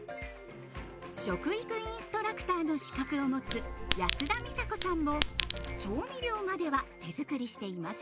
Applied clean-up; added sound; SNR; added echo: none; Chink, clink; -5 dB; none.